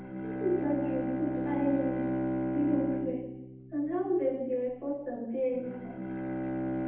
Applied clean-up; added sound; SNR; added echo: none; Bowed string instrument; 1 dB; reverberation time 0.8 s.